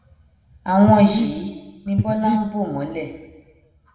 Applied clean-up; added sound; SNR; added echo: none; Breathing; 2 dB; reverberation time 1.1 s.